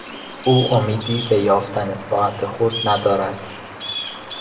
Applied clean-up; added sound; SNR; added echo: none; Bird vocalization, bird call, bird song; 10 dB; reverberation time 1.3 s.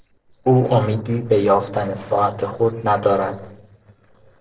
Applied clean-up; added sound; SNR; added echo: neural separator model SepFormer DNS4.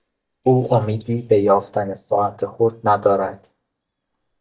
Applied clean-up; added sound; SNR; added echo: neural mask model DeepFilterNet 3.